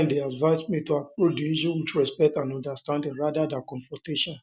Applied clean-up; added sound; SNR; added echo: none; none; none; none.